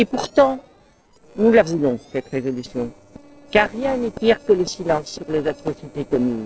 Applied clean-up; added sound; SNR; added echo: neural separator model SepFormer DNS4.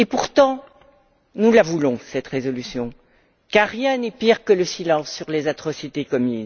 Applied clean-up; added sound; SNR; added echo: none; none; none; none.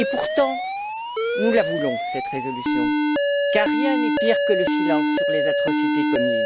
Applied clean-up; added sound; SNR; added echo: none; Alarm; -4 dB; none.